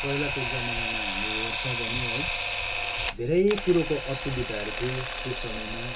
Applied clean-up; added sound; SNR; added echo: none; Camera; 1 dB; reverberation time 0.2 s.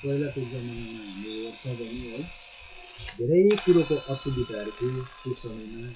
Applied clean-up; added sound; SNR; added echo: classical method WPE with log-MMSE.